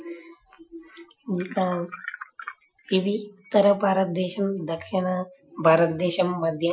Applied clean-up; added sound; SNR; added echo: classical method Wiener filter.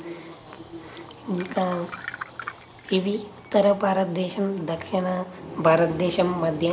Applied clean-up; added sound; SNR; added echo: none; Glass; 16 dB; none.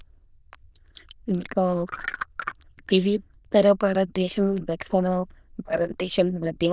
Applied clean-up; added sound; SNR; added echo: neural diffusion model UNIVERSE++.